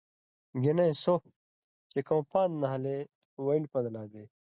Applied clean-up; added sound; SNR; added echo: none; none; none; none.